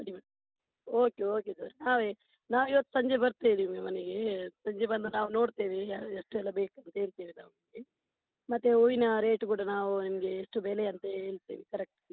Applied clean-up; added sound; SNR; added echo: none; none; none; none.